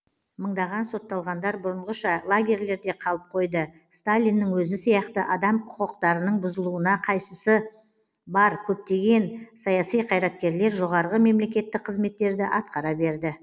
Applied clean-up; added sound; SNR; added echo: none; none; none; none.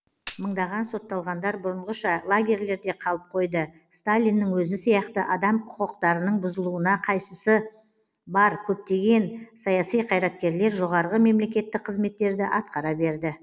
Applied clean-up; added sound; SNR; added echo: none; Tambourine; 4 dB; none.